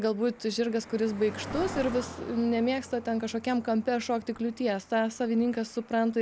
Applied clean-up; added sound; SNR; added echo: none; Cricket; 15 dB; none.